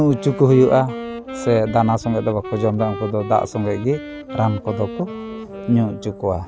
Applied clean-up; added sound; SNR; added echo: none; Wind instrument, woodwind instrument; 12 dB; none.